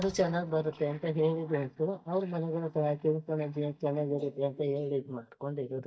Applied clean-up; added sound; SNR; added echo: neural mask model DeepFilterNet 3.